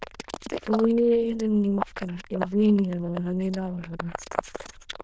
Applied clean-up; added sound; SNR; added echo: neural diffusion model UNIVERSE++.